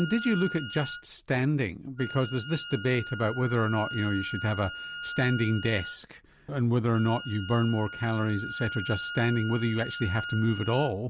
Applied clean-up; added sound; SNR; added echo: none; Wind instrument, woodwind instrument; 11 dB; none.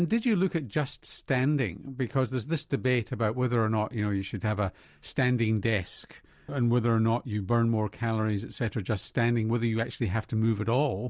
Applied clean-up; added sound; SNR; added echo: none; none; none; none.